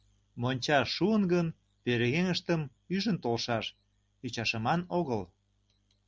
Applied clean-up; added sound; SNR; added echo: none; none; none; none.